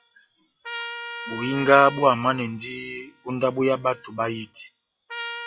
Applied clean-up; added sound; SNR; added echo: classical method log-MMSE.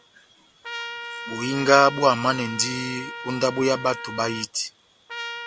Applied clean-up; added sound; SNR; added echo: none; Trumpet; 11 dB; none.